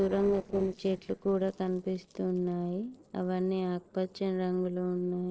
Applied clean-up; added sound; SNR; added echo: neural separator model SepFormer DNS4.